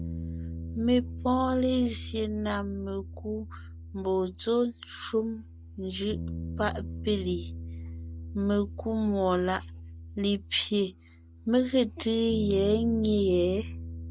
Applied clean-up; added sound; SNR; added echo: none; Bass guitar; 10 dB; none.